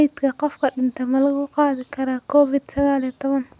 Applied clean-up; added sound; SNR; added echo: none; none; none; none.